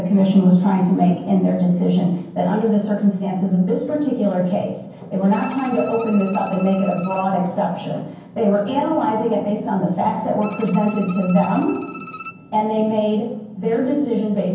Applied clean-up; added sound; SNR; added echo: none; Bowed string instrument; 18 dB; reverberation time 0.9 s.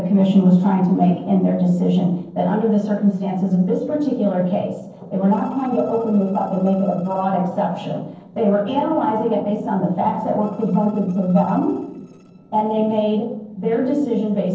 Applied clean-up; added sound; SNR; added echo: neural separator model SepFormer DNS4.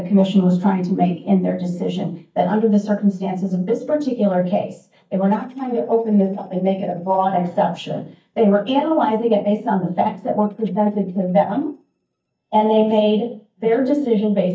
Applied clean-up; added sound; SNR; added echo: neural mask model DeepFilterNet 3.